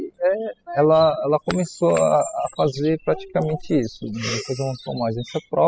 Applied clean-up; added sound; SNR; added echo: classical method spectral subtraction.